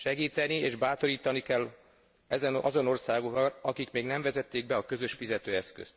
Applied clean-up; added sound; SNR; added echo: none; none; none; none.